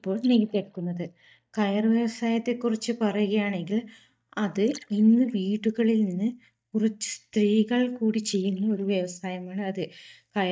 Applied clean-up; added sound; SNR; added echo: neural mask model DeepFilterNet 3.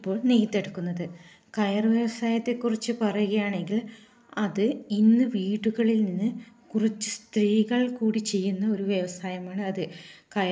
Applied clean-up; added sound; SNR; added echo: none; none; none; none.